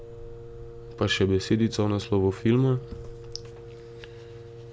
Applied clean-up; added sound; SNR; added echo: none; Wind instrument, woodwind instrument; 17 dB; none.